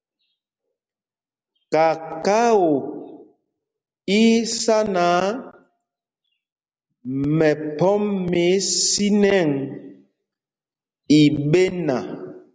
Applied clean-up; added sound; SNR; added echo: none; none; none; none.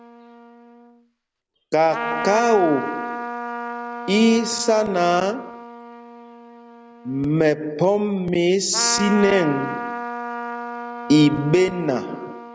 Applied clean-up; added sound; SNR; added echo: none; Trumpet; 10 dB; none.